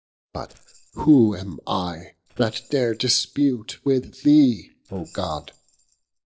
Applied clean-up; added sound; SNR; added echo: neural separator model SepFormer DNS4.